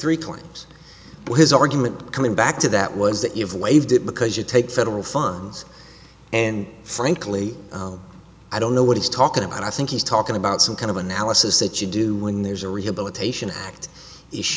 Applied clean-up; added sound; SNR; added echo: none; none; none; none.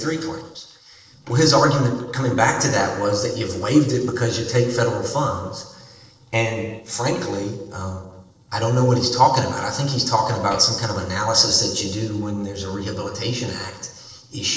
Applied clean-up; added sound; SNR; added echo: neural separator model SepFormer DNS4.